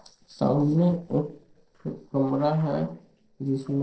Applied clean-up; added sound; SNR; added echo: neural separator model SepFormer DNS4.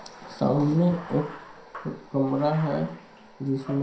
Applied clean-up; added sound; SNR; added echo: none; Bathtub (filling or washing); 16 dB; reverberation time 0.5 s.